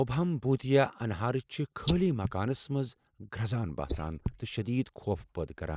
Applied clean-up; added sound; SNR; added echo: neural mask model Resemble Enhance denoiser.